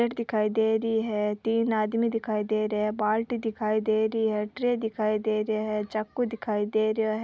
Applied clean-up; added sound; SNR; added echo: none; none; none; none.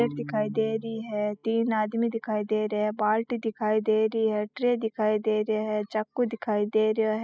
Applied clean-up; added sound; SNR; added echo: classical method spectral subtraction.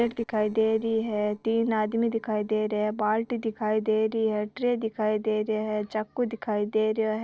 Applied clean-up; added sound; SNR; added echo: neural separator model SepFormer DNS4.